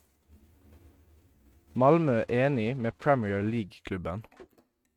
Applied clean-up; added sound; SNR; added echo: neural mask model RNNoise.